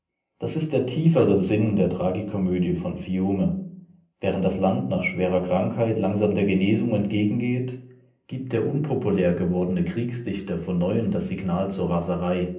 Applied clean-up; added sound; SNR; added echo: none; none; none; reverberation time 0.6 s.